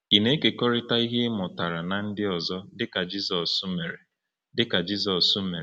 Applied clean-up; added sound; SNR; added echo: none; none; none; none.